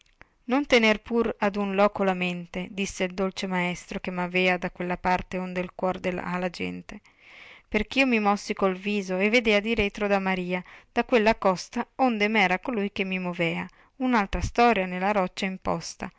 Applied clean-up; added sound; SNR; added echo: none; none; none; none.